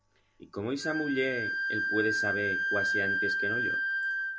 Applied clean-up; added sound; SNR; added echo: none; Wind instrument, woodwind instrument; -3 dB; none.